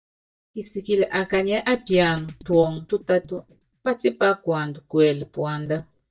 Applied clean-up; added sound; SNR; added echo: neural mask model DeepFilterNet 3.